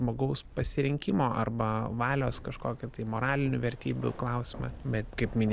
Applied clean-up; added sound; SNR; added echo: none; Keys jangling; 14 dB; none.